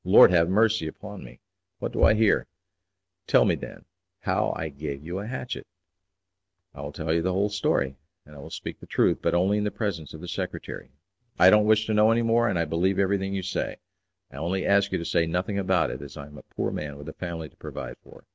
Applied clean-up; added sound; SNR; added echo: none; none; none; none.